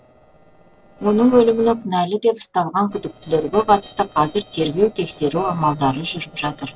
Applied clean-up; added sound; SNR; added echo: neural separator model SepFormer DNS4.